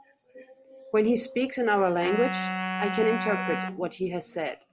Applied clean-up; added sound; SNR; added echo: none; Wind instrument, woodwind instrument; 5 dB; none.